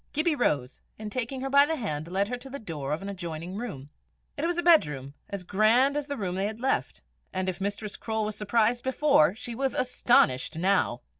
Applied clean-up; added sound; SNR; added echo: none; none; none; none.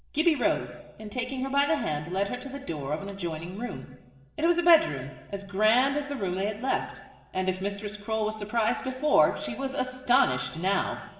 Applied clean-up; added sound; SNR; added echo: none; none; none; reverberation time 1.0 s.